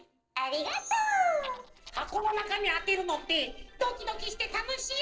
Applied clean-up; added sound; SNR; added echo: neural separator model SepFormer DNS4.